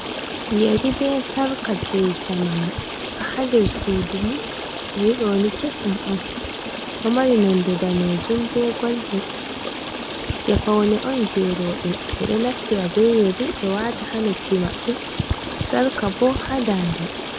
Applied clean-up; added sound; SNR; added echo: none; Stream; 6 dB; none.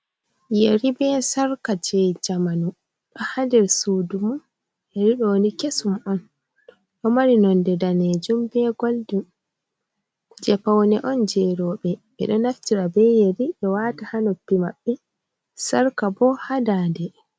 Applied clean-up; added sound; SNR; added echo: none; none; none; none.